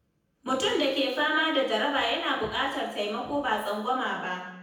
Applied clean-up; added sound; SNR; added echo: none; none; none; reverberation time 0.9 s.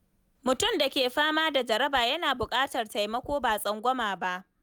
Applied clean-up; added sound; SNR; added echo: none; none; none; none.